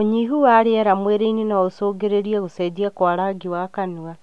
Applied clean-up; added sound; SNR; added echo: none; none; none; none.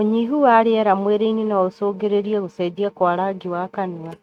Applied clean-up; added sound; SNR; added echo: neural mask model RNNoise.